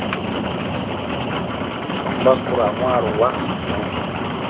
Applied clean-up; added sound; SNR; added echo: none; Rain; 0 dB; none.